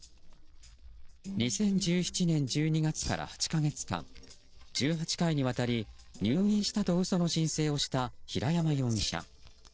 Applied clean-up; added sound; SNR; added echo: neural separator model SepFormer DNS4.